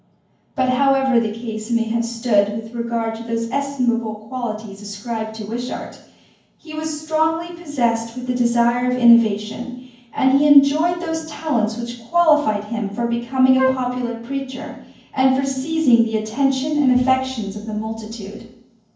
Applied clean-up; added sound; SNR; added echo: none; Wind instrument, woodwind instrument; 3 dB; reverberation time 0.9 s.